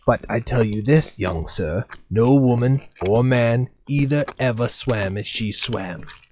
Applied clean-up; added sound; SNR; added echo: classical method log-MMSE.